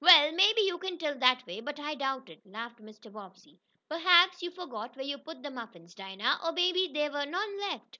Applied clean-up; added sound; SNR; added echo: none; none; none; none.